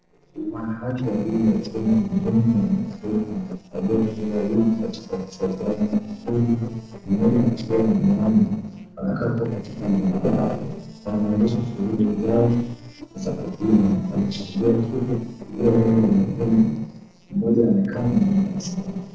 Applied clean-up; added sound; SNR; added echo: neural separator model SepFormer DNS4.